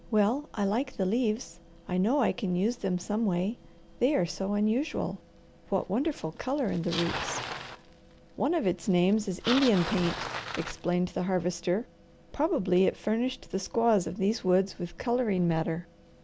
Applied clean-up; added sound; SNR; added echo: none; Bicycle; 14 dB; none.